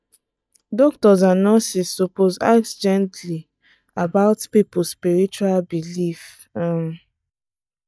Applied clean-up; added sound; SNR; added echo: neural mask model DeepFilterNet 3.